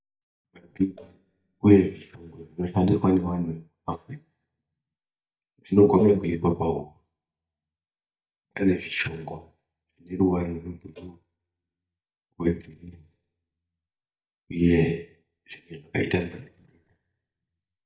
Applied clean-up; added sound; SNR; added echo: neural mask model DeepFilterNet 3.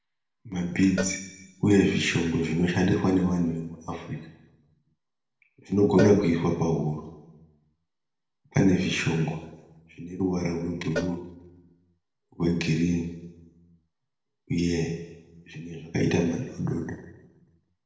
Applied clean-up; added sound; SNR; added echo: neural separator model SepFormer DNS4.